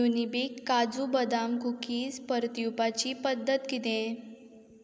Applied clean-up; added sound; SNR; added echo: none; none; none; none.